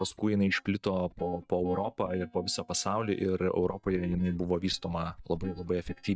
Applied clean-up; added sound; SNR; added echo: neural mask model DeepFilterNet 3.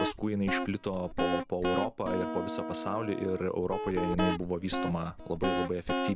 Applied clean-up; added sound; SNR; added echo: none; Guitar; 2 dB; none.